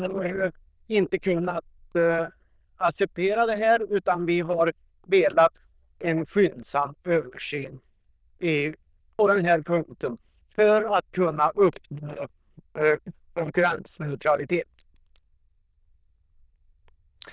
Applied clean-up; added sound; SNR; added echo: neural diffusion model UNIVERSE++.